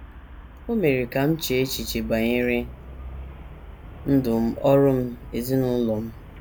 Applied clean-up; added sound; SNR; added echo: none; Traffic noise, roadway noise; 15 dB; none.